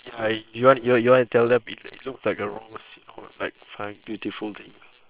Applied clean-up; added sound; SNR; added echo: neural separator model SepFormer WHAM!.